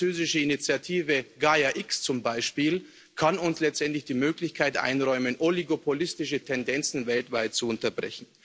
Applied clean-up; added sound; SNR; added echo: none; none; none; none.